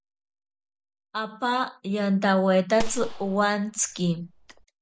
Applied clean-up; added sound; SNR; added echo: none; Gunshot, gunfire; 7 dB; none.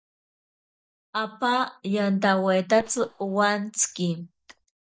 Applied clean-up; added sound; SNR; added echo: neural mask model DeepFilterNet 3.